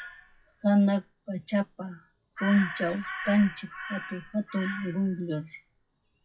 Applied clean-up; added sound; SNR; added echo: classical method WPE with log-MMSE.